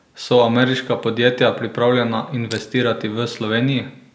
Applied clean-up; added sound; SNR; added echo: none; Crushing; 18 dB; none.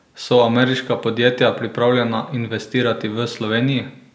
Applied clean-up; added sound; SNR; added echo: none; none; none; none.